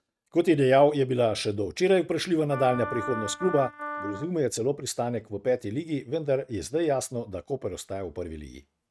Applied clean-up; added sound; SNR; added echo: neural mask model RNNoise.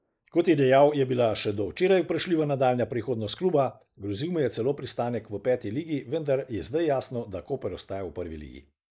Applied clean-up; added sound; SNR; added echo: neural mask model Resemble Enhance denoiser.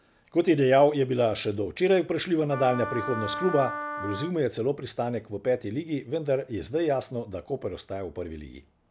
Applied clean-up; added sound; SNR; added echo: none; Wind instrument, woodwind instrument; 8 dB; none.